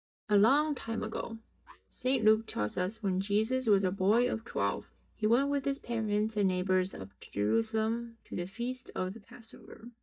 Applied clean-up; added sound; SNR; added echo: neural mask model DeepFilterNet 3.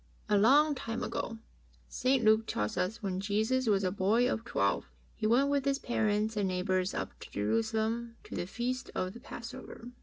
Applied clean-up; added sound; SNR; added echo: none; none; none; none.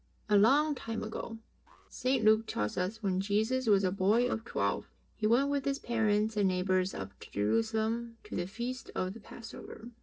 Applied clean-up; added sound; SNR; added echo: neural separator model SepFormer DNS4.